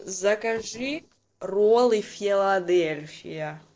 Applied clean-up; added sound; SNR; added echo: neural separator model SepFormer DNS4.